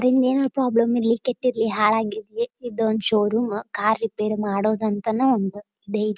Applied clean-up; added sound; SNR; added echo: none; none; none; none.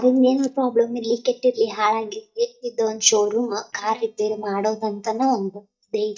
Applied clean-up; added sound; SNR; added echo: neural mask model DeepFilterNet 3.